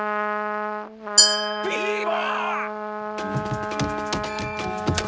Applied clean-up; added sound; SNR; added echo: none; Glass + Trumpet; -4 dB; none.